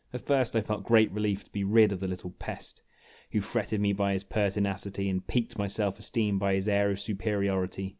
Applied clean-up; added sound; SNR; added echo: none; none; none; none.